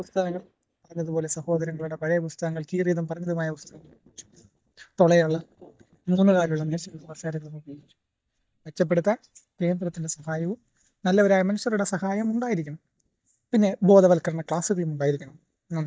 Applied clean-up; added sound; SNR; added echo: neural mask model DeepFilterNet 3.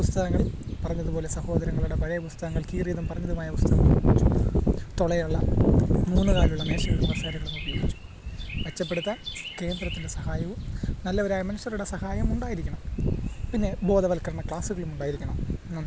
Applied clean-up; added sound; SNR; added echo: none; Chirp, tweet; 19 dB; none.